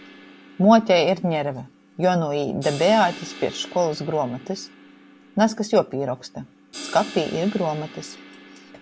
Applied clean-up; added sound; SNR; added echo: none; Crash cymbal; 18 dB; none.